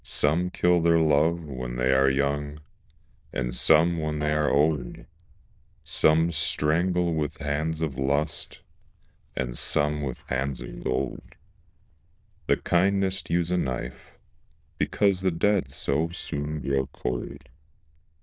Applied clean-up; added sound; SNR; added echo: neural diffusion model UNIVERSE++.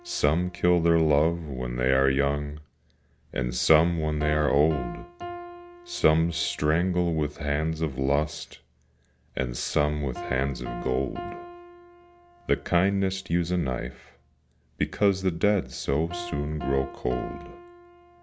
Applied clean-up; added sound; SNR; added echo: none; Piano; 16 dB; none.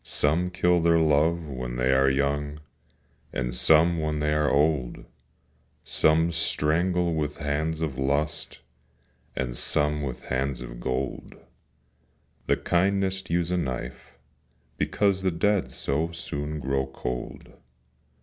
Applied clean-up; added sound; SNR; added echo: none; none; none; none.